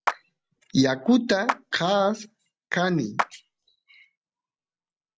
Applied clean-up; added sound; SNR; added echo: none; Clapping; 8 dB; none.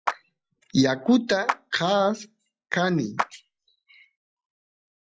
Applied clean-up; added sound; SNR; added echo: classical method log-MMSE.